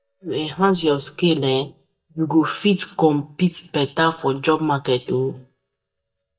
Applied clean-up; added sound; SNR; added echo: neural mask model DeepFilterNet 3.